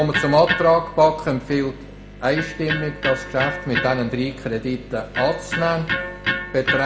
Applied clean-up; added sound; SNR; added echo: none; Electric guitar; 6 dB; reverberation time 1.0 s.